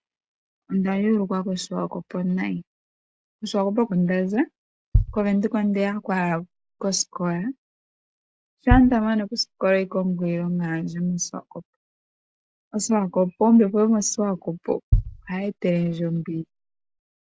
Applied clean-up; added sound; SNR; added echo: none; Bass drum; 4 dB; none.